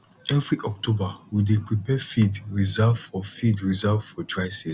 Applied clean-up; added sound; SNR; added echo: none; none; none; none.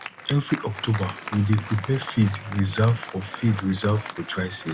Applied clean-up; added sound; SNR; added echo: none; Applause; 13 dB; none.